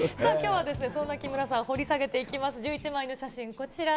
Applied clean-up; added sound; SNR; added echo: none; none; none; none.